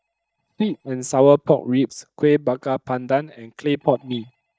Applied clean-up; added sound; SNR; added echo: neural mask model DeepFilterNet 3.